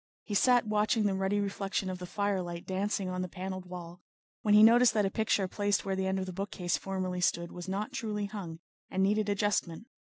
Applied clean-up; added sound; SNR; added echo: none; none; none; none.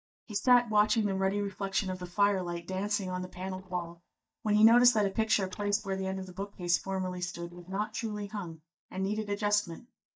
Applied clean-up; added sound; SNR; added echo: neural mask model DeepFilterNet 3.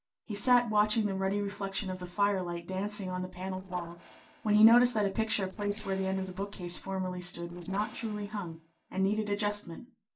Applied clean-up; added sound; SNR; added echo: neural separator model SepFormer DNS4.